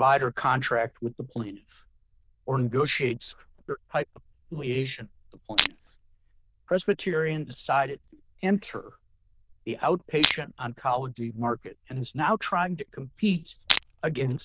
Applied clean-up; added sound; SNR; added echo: neural diffusion model UNIVERSE++.